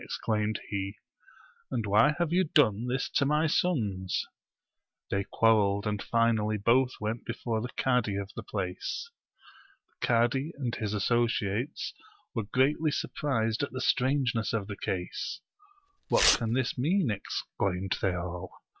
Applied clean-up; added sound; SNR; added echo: none; Tearing; 3 dB; none.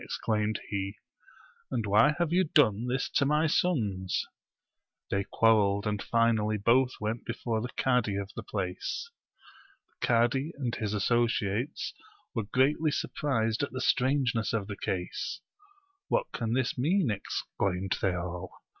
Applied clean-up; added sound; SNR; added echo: none; none; none; none.